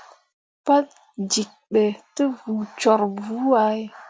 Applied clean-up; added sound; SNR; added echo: none; none; none; none.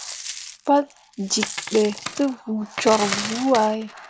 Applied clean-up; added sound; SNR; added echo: none; Coin (dropping); 9 dB; none.